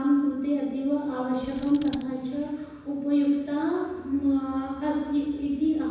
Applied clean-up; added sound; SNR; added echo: none; Scissors; 18 dB; reverberation time 1.1 s.